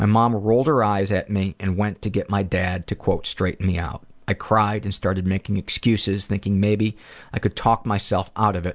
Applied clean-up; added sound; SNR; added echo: none; none; none; none.